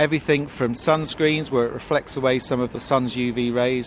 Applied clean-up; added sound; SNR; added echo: none; none; none; none.